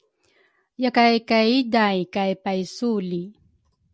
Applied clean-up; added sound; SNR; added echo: none; none; none; none.